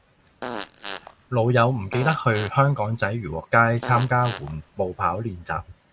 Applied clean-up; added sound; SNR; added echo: none; Fart; 13 dB; none.